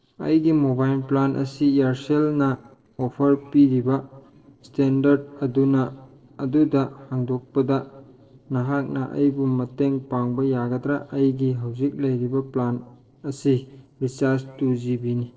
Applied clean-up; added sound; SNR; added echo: neural separator model SepFormer DNS4.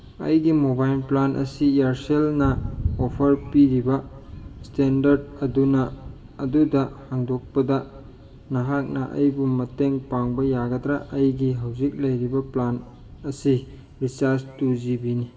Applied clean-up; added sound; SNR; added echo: none; Thunder; 15 dB; reverberation time 2.5 s.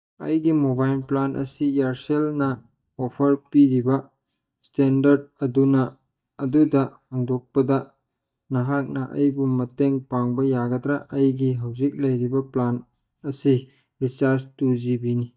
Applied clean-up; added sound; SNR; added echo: neural mask model DeepFilterNet 3.